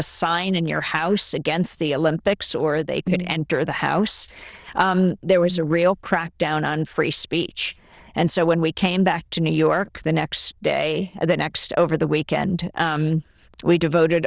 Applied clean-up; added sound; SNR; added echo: neural diffusion model UNIVERSE++.